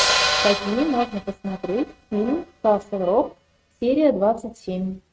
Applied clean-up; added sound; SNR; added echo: neural mask model RNNoise.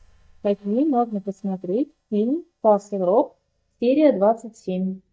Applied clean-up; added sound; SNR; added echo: neural mask model DeepFilterNet 3.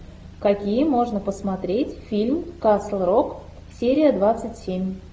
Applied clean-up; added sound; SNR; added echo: none; none; none; none.